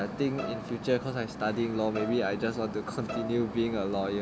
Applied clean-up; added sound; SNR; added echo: none; Bowed string instrument; 12 dB; none.